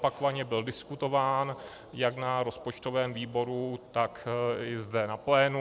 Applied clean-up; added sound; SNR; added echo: none; none; none; none.